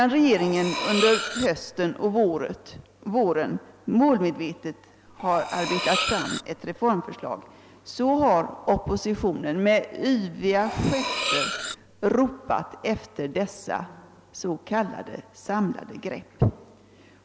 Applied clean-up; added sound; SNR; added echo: none; Cutlery, silverware; 5 dB; none.